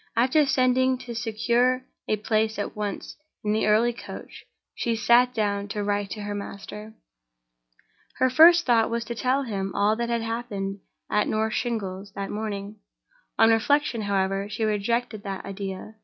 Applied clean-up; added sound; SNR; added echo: none; none; none; none.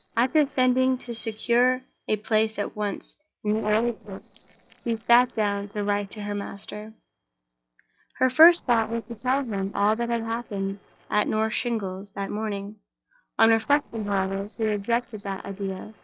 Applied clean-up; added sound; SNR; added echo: neural separator model SepFormer DNS4.